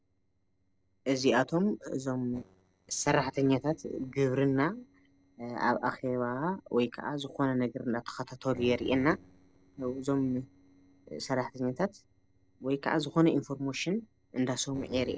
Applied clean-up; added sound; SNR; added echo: neural separator model SepFormer DNS4.